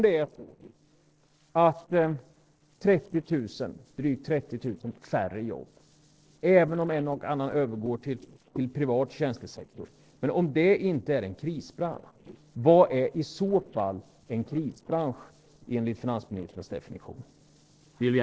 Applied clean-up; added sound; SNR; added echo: neural separator model SepFormer DNS4.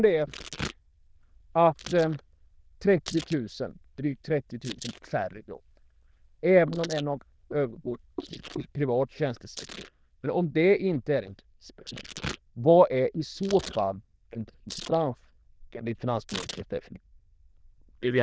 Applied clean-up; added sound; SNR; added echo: neural diffusion model UNIVERSE++.